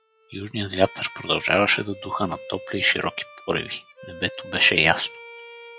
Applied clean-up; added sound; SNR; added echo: classical method log-MMSE.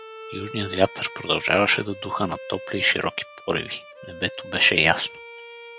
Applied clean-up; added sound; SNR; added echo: none; Bowed string instrument; 14 dB; none.